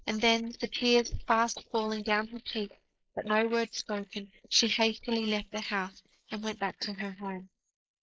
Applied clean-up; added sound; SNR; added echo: neural mask model Resemble Enhance denoiser.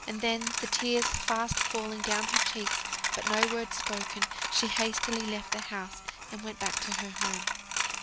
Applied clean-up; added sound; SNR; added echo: none; Coin (dropping); -1 dB; none.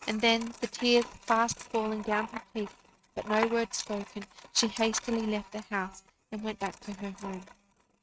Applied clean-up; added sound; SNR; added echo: neural mask model RNNoise.